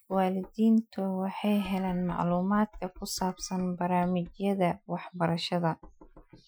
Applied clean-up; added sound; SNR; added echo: classical method Wiener filter.